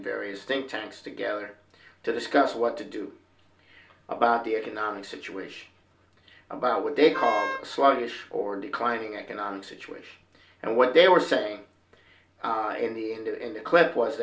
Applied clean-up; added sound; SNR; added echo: none; Wind instrument, woodwind instrument; 6 dB; reverberation time 0.2 s.